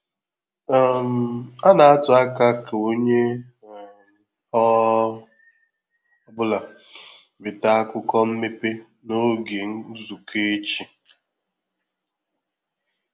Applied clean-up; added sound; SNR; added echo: none; none; none; none.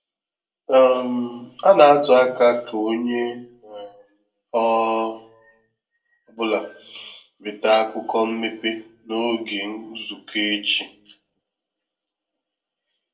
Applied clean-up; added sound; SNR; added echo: neural separator model SepFormer DNS4.